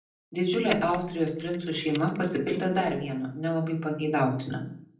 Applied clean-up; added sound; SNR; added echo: none; Mechanisms; 16 dB; reverberation time 0.6 s.